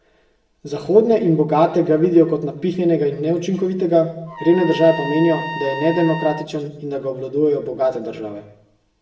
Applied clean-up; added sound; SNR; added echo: none; Trumpet; 12 dB; reverberation time 0.8 s.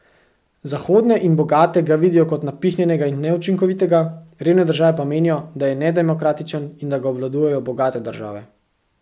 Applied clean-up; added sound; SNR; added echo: none; none; none; none.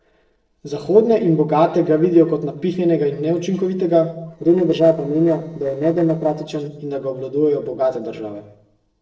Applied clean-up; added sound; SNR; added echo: neural separator model SepFormer DNS4.